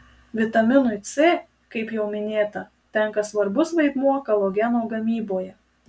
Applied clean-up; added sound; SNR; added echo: none; none; none; none.